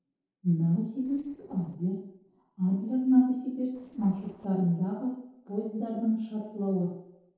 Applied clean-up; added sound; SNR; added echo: neural separator model SepFormer DNS4.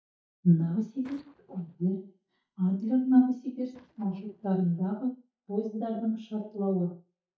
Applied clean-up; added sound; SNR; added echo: neural mask model DeepFilterNet 3.